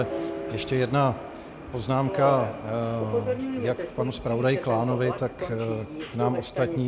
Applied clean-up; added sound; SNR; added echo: none; Subway, metro, underground; 6 dB; none.